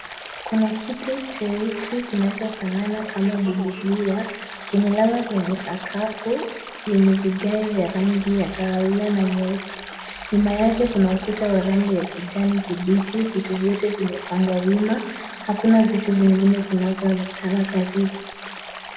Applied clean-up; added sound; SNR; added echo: none; Stream; 14 dB; reverberation time 1.4 s.